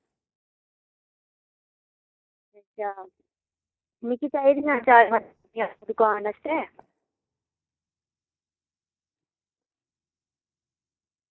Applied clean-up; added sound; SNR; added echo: neural mask model DeepFilterNet 3.